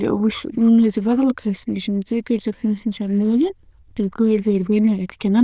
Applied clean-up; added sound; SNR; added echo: neural diffusion model UNIVERSE++.